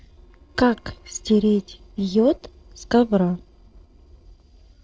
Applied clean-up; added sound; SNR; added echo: neural separator model SepFormer DNS4.